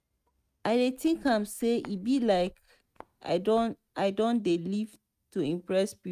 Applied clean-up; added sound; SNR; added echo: neural mask model RNNoise.